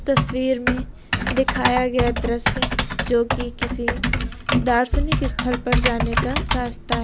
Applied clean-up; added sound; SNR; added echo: none; Typing; -2 dB; none.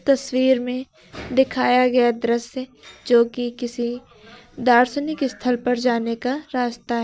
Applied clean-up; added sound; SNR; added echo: none; none; none; none.